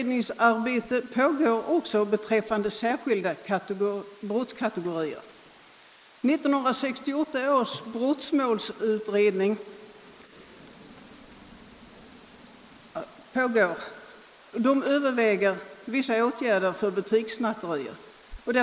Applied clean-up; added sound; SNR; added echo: neural mask model Resemble Enhance denoiser.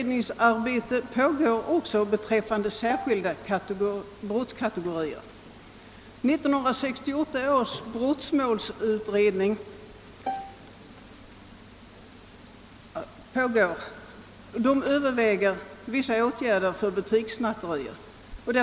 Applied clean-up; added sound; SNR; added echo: none; Bowed string instrument; 10 dB; none.